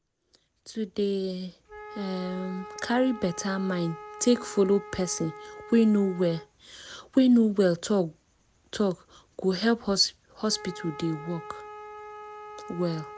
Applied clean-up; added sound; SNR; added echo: none; Wind instrument, woodwind instrument; 17 dB; none.